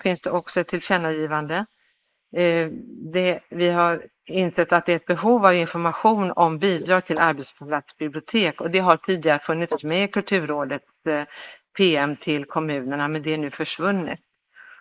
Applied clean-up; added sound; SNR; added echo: neural mask model Resemble Enhance denoiser.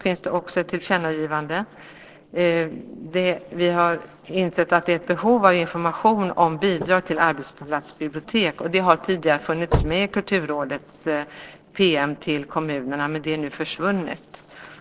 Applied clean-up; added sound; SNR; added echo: neural separator model SepFormer DNS4.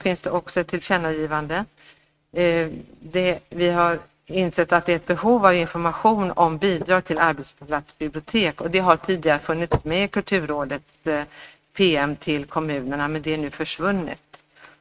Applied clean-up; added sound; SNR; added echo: neural mask model RNNoise.